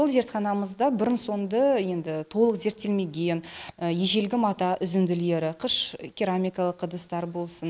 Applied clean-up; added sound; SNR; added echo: none; none; none; none.